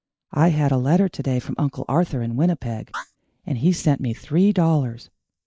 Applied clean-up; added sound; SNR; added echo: neural mask model DeepFilterNet 3.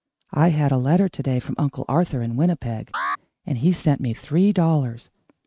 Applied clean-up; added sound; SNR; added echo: neural mask model RNNoise.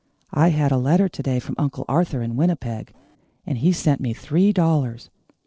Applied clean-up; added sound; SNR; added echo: neural separator model SepFormer DNS4.